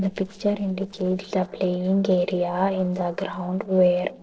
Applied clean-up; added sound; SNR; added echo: neural separator model SepFormer DNS4.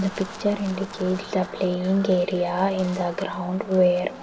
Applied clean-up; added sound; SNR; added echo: none; Wind; 16 dB; reverberation time 1.2 s.